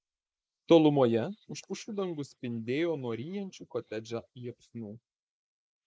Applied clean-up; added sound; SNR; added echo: neural mask model Resemble Enhance denoiser.